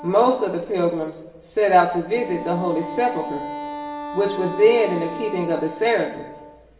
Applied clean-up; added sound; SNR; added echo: none; Wind instrument, woodwind instrument; 12 dB; reverberation time 1.0 s.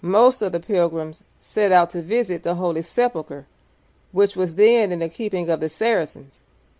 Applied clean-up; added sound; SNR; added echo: none; none; none; none.